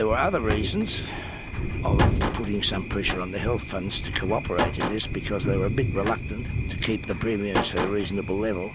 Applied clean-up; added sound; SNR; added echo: none; Slam + Thunder; 0 dB; none.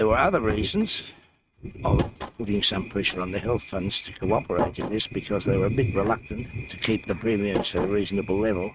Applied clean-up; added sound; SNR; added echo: neural mask model RNNoise.